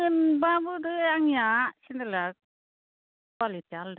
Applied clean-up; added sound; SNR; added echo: none; none; none; none.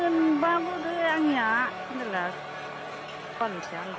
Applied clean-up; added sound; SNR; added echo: none; Crowd; 8 dB; none.